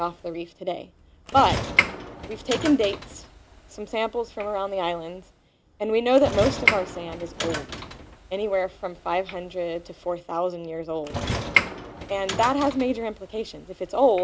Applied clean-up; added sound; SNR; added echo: none; Sliding door / Train; 5 dB; none.